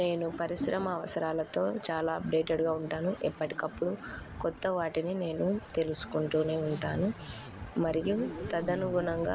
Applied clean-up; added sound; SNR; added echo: none; Zipper (clothing); 14 dB; none.